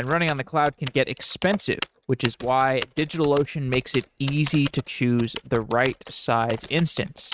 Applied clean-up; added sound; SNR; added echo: neural mask model RNNoise.